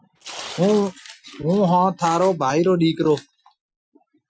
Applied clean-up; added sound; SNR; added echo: classical method Wiener filter.